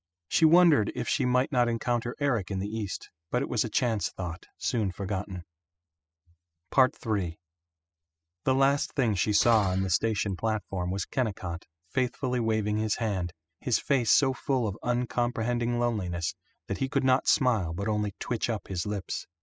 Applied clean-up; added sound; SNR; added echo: classical method spectral subtraction.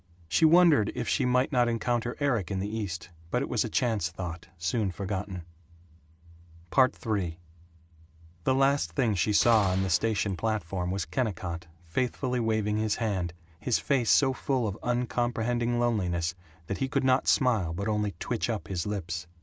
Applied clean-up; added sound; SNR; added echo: none; Gunshot, gunfire; 17 dB; none.